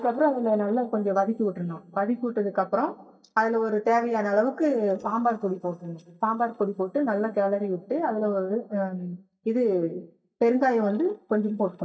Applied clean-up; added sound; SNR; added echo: neural mask model DeepFilterNet 3.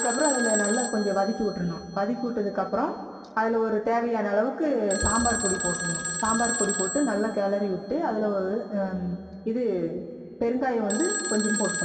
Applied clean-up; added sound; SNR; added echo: none; Telephone; 5 dB; reverberation time 2.6 s.